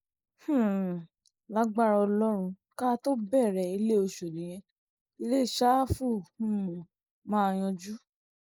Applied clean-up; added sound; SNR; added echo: neural mask model Resemble Enhance denoiser.